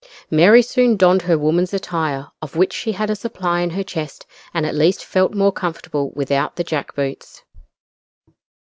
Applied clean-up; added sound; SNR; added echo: none; none; none; none.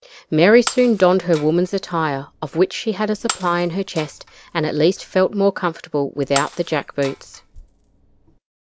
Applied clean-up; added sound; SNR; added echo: none; Shatter; 15 dB; none.